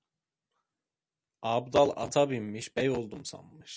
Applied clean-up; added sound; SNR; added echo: none; none; none; none.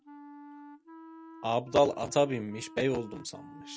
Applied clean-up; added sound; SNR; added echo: none; Wind instrument, woodwind instrument; 18 dB; none.